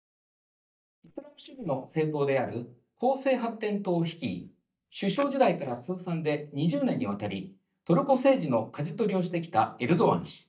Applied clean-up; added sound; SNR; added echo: neural mask model DeepFilterNet 3.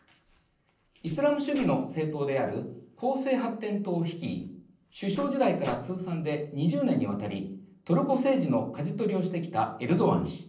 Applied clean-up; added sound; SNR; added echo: neural separator model SepFormer DNS4.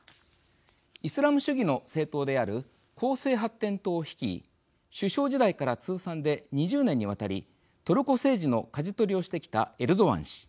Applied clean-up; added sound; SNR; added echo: none; none; none; none.